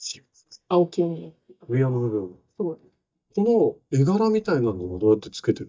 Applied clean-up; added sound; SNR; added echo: neural mask model DeepFilterNet 3.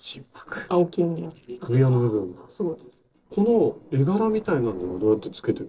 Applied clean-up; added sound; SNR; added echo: neural separator model SepFormer DNS4.